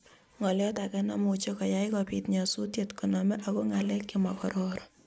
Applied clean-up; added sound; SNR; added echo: none; none; none; none.